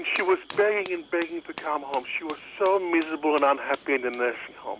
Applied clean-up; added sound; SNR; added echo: none; Fire; 19 dB; none.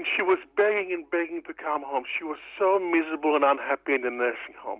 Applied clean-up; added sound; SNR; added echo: none; none; none; none.